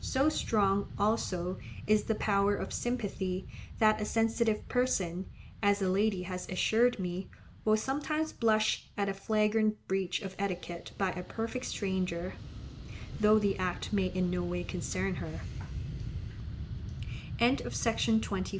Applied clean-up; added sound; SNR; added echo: none; Fixed-wing aircraft, airplane; 11 dB; none.